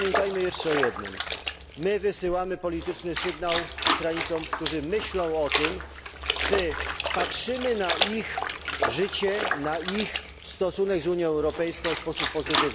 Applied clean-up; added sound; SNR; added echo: none; Trickle, dribble / Splash, splatter; 1 dB; none.